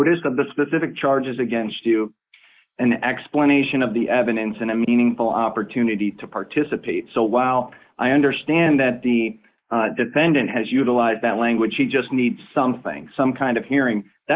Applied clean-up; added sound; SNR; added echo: neural mask model Resemble Enhance denoiser.